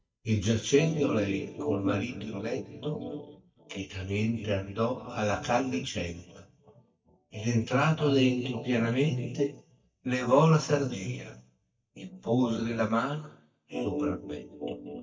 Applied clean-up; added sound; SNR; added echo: neural mask model DeepFilterNet 3.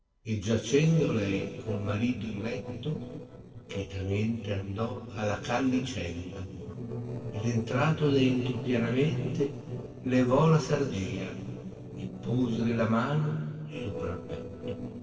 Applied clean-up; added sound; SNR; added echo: neural separator model SepFormer DNS4.